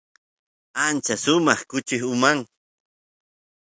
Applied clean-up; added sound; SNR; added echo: none; none; none; none.